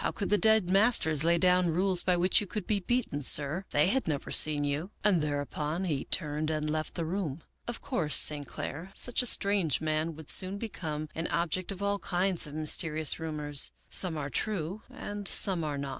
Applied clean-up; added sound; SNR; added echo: none; none; none; none.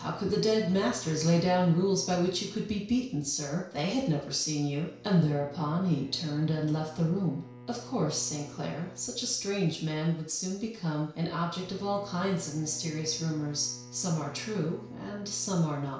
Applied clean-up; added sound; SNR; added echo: none; Bowed string instrument; 19 dB; reverberation time 0.6 s.